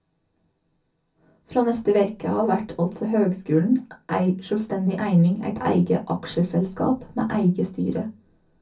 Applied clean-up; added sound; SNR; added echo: none; none; none; reverberation time 0.3 s.